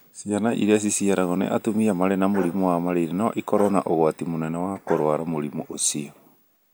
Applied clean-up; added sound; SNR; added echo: none; Bark; 17 dB; none.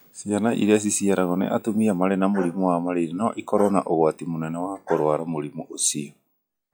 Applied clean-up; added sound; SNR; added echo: classical method log-MMSE.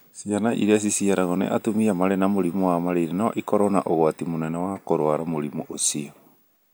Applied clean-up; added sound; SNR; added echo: none; none; none; none.